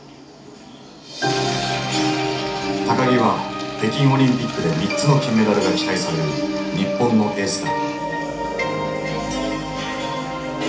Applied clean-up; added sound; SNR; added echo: none; none; none; reverberation time 0.4 s.